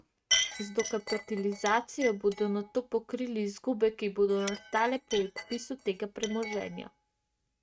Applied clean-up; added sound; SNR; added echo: neural mask model RNNoise.